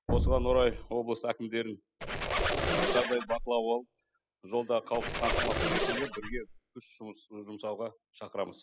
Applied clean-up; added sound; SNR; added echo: classical method spectral subtraction.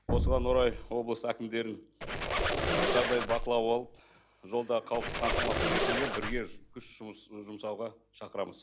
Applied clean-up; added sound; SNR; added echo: none; Explosion + Squeak; -2 dB; none.